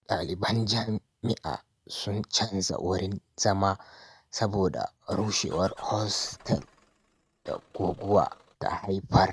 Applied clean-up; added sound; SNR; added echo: neural mask model RNNoise.